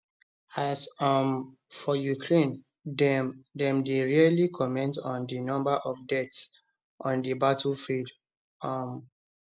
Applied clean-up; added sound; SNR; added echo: none; none; none; none.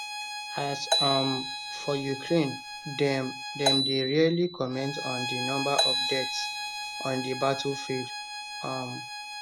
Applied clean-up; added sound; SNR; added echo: none; Bowed string instrument + Marimba, xylophone; 2 dB; none.